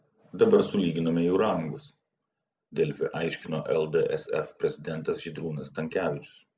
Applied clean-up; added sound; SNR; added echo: none; none; none; none.